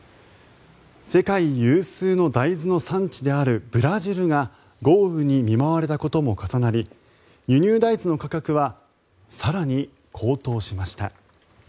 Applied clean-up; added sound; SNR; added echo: none; none; none; none.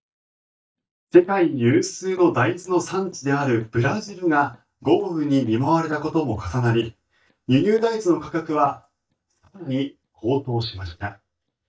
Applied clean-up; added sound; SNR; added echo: neural mask model DeepFilterNet 3.